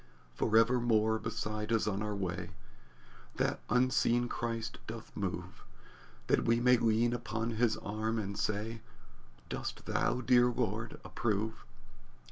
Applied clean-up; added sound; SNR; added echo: none; none; none; none.